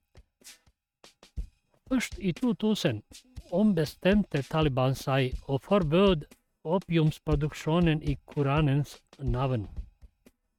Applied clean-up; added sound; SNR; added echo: neural mask model RNNoise.